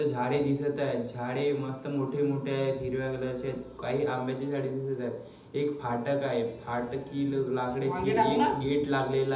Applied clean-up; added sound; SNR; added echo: none; none; none; reverberation time 0.8 s.